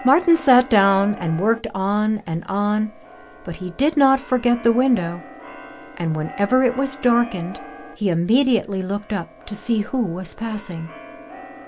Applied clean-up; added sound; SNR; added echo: none; Keyboard (musical); 19 dB; none.